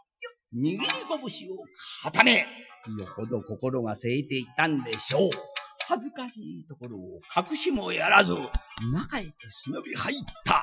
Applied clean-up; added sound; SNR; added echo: classical method Wiener filter.